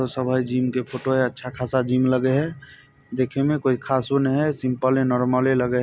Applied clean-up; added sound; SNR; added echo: none; none; none; none.